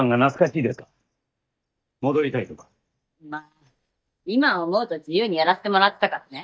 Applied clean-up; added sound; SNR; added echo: neural mask model DeepFilterNet 3.